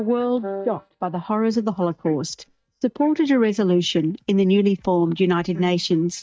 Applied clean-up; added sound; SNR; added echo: neural mask model DeepFilterNet 3.